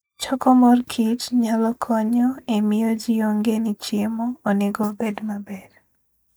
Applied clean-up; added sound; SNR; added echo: neural mask model DeepFilterNet 3.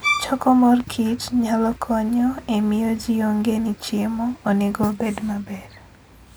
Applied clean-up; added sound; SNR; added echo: none; Bowed string instrument; 4 dB; none.